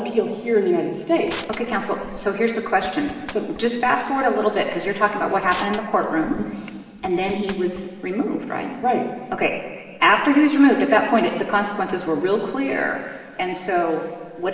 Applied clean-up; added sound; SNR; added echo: none; Crushing; 19 dB; reverberation time 2.1 s.